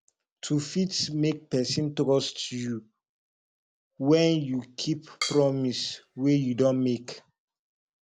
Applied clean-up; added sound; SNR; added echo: none; Drum kit; 12 dB; none.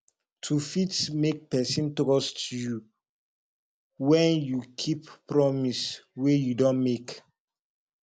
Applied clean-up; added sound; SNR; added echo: none; none; none; none.